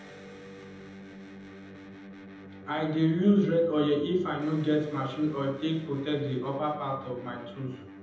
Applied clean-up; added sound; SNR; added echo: none; Electric guitar; 16 dB; reverberation time 1.0 s.